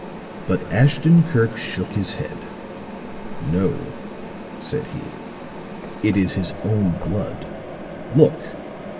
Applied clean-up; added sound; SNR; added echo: none; Mechanisms; 10 dB; reverberation time 2.8 s.